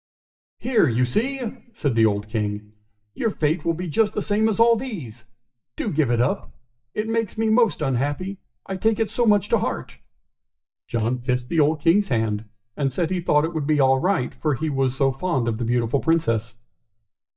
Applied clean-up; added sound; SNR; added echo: neural mask model DeepFilterNet 3.